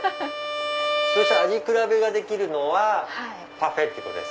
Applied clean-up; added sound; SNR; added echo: none; Bowed string instrument; 4 dB; none.